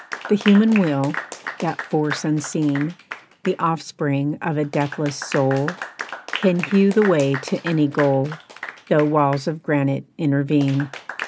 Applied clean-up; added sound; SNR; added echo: none; Applause / Clapping; 13 dB; none.